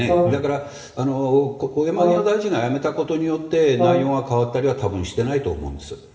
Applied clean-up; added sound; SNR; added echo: none; Brass instrument; 4 dB; reverberation time 1.6 s.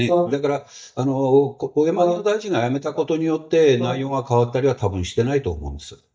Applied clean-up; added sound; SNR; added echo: neural mask model DeepFilterNet 3.